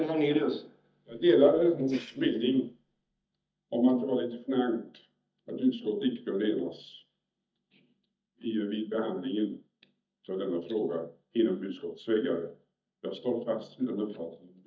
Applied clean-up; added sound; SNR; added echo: neural mask model DeepFilterNet 3.